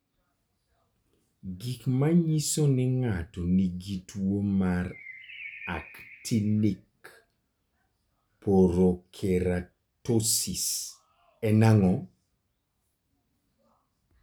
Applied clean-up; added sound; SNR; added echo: none; Bird; 17 dB; none.